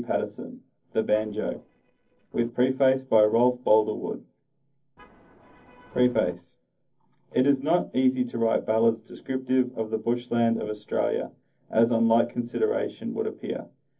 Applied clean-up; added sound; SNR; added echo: neural separator model SepFormer DNS4.